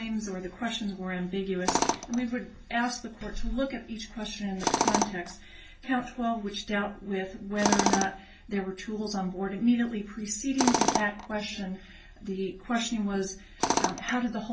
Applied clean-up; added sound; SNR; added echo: none; Tools; 3 dB; reverberation time 0.2 s.